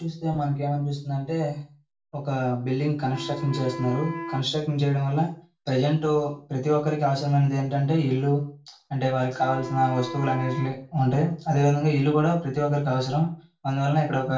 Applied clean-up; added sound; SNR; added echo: none; Wind instrument, woodwind instrument; 13 dB; reverberation time 0.4 s.